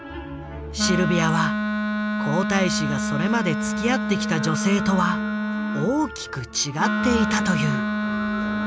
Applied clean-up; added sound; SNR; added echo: none; Wind instrument, woodwind instrument; 0 dB; none.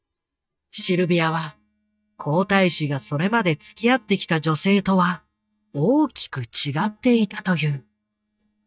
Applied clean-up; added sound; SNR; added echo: neural mask model DeepFilterNet 3.